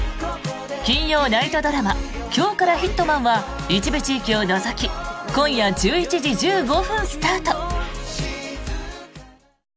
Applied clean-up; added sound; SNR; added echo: none; none; none; none.